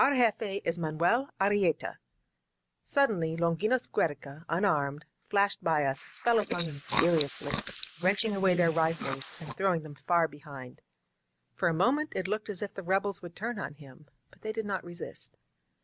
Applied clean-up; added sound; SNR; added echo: neural mask model Resemble Enhance denoiser.